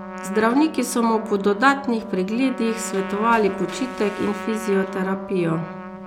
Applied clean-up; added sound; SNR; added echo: none; Wind instrument, woodwind instrument + Trumpet; 11 dB; none.